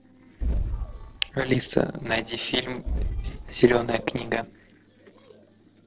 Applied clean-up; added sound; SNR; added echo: neural separator model SepFormer DNS4.